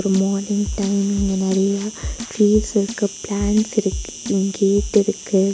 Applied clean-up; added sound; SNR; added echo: none; Insect + Drum kit; 11 dB; none.